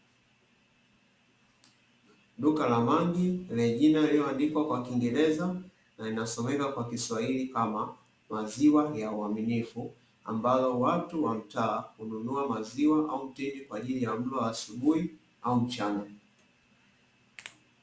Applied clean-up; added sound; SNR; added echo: none; none; none; none.